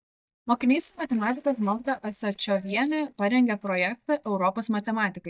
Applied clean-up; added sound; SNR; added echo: neural mask model DeepFilterNet 3.